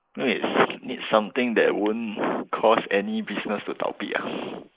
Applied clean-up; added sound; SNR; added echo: neural mask model Resemble Enhance denoiser.